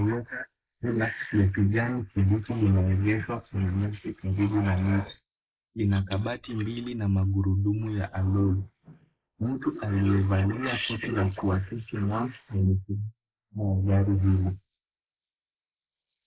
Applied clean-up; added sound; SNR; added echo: neural mask model Resemble Enhance denoiser.